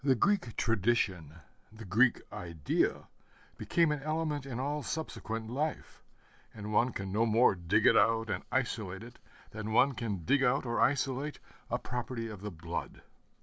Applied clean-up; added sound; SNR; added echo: none; none; none; none.